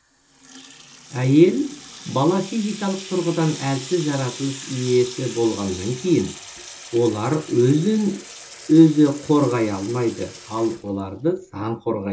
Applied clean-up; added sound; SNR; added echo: none; Sink (filling or washing) / Water tap, faucet; 17 dB; reverberation time 0.2 s.